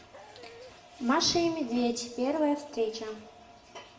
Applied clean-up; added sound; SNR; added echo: none; Dog; 19 dB; reverberation time 0.7 s.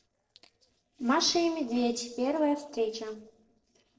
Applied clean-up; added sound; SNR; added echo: neural separator model SepFormer DNS4.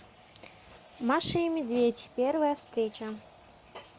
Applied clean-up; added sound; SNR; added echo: none; none; none; none.